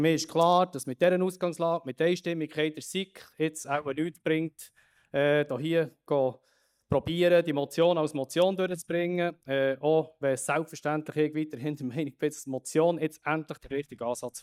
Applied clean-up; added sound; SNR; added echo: neural mask model DeepFilterNet 3.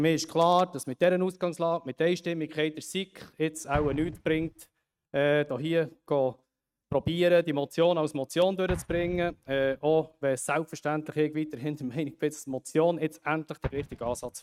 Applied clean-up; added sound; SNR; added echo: neural mask model RNNoise.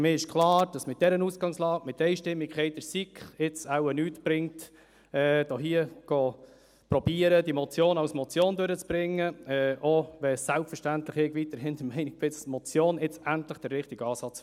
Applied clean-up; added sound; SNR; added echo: none; none; none; none.